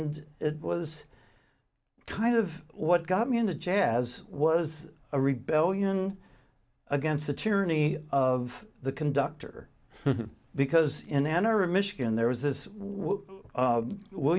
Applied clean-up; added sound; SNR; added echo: none; none; none; none.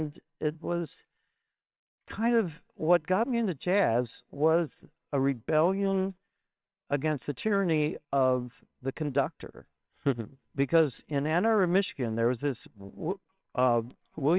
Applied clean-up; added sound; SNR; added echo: neural separator model SepFormer WHAMR!.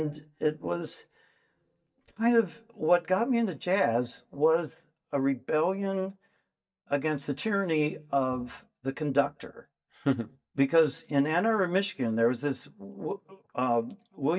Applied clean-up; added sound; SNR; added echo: neural mask model DeepFilterNet 3.